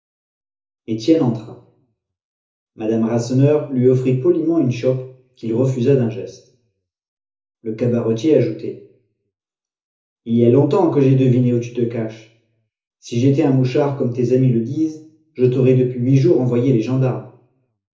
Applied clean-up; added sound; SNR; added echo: none; none; none; reverberation time 0.7 s.